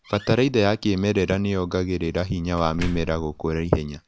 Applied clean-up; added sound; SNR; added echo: none; Slam; 15 dB; none.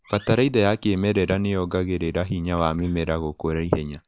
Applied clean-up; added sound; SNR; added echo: neural mask model Resemble Enhance denoiser.